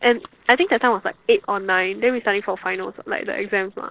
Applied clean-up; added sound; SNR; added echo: neural separator model SepFormer DNS4.